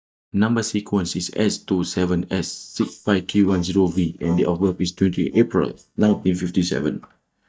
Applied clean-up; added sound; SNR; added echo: neural mask model DeepFilterNet 3.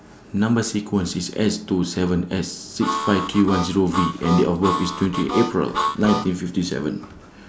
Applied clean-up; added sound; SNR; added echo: none; Harmonica; 5 dB; none.